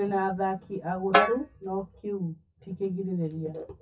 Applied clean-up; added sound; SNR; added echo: classical method WPE with log-MMSE.